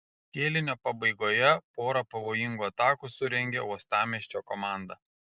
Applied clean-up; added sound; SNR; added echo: none; none; none; none.